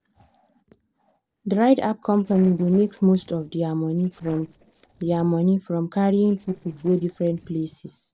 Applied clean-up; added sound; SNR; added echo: neural separator model SepFormer DNS4.